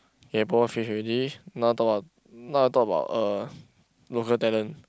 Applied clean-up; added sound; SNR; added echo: none; none; none; none.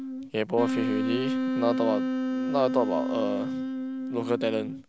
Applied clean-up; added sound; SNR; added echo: none; Wind instrument, woodwind instrument; 0 dB; none.